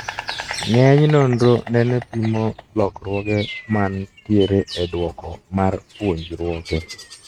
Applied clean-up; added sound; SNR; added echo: neural mask model RNNoise.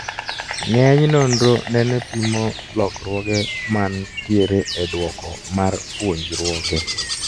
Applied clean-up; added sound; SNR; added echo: none; Insect; 8 dB; none.